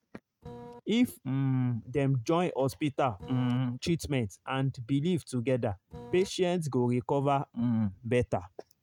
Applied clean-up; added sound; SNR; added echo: neural mask model RNNoise.